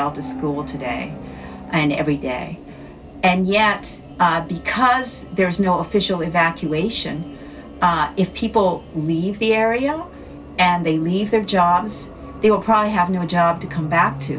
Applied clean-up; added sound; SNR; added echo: none; none; none; none.